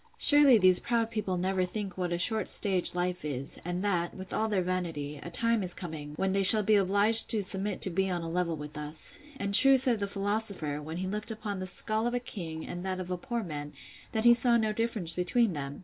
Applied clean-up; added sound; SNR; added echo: none; none; none; none.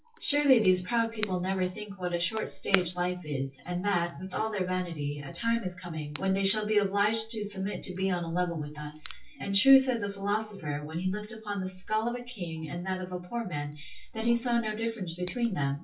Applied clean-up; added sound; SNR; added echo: classical method WPE with log-MMSE.